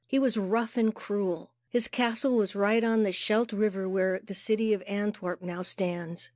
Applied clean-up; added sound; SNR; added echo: none; none; none; none.